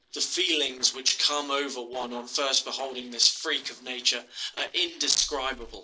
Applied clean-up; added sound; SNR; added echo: neural separator model SepFormer DNS4.